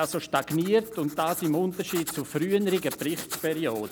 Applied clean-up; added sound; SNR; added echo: none; Writing; 14 dB; none.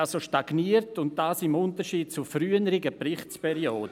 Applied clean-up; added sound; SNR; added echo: none; none; none; none.